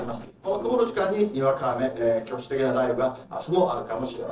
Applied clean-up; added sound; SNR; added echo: neural separator model SepFormer DNS4.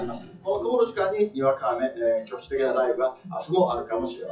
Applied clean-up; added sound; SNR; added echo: classical method WPE with log-MMSE.